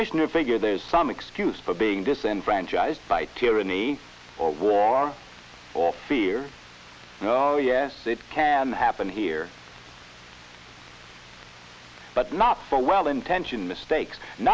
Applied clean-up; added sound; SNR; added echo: none; none; none; none.